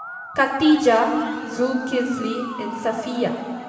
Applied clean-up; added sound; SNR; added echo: none; Musical instrument; 13 dB; reverberation time 2.9 s.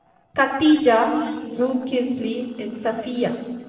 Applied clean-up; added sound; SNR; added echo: neural separator model SepFormer DNS4.